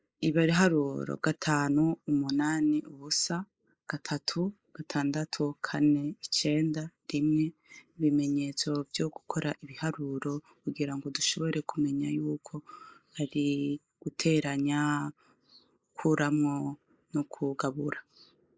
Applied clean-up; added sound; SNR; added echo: neural mask model Resemble Enhance denoiser.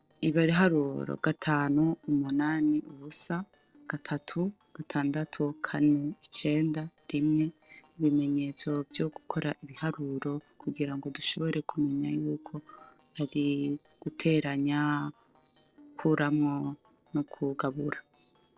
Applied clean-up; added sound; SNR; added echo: neural separator model SepFormer DNS4.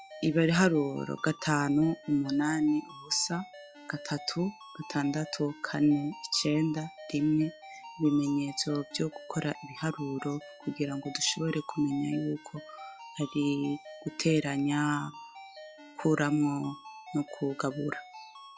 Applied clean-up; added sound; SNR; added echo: classical method log-MMSE.